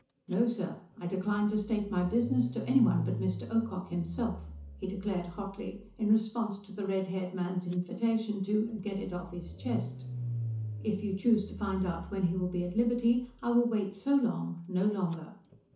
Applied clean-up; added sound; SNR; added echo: none; Engine starting / Car; 11 dB; reverberation time 0.9 s.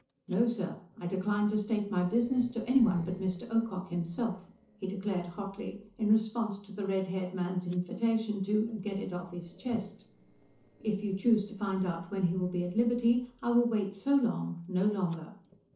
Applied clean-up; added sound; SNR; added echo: neural separator model SepFormer DNS4.